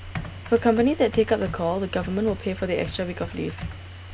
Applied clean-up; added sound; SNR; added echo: none; Computer keyboard; 11 dB; none.